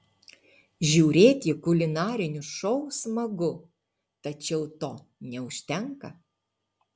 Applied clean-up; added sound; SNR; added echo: none; none; none; none.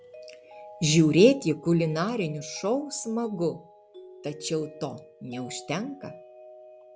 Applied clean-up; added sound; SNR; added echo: none; Mallet percussion; 19 dB; none.